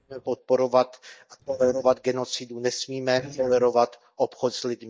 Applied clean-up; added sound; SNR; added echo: neural mask model DeepFilterNet 3.